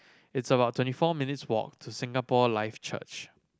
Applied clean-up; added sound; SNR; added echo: none; none; none; none.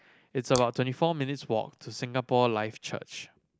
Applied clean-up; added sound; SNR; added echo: neural mask model Resemble Enhance denoiser.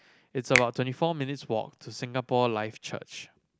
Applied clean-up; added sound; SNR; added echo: none; Finger snapping; 5 dB; none.